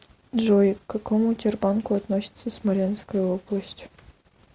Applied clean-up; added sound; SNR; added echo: none; none; none; none.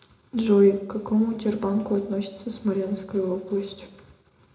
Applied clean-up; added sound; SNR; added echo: none; none; none; reverberation time 0.6 s.